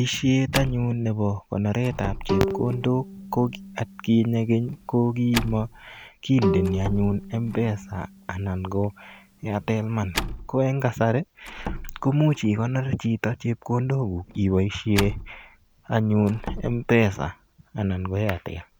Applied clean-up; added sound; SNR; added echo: none; Slam + Bowed string instrument; 10 dB; none.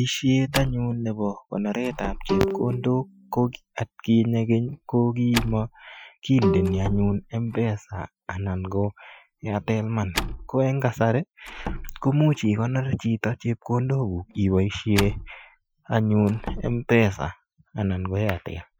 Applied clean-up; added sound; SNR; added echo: classical method Wiener filter.